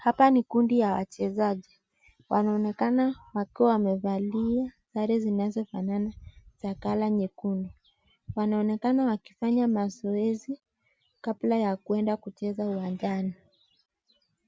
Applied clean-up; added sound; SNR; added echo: none; none; none; none.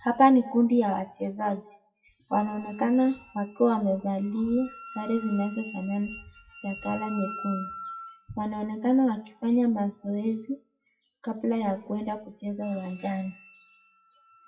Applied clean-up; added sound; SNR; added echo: classical method WPE with log-MMSE.